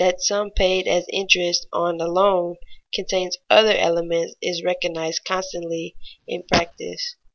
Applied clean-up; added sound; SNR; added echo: none; Fart; 8 dB; none.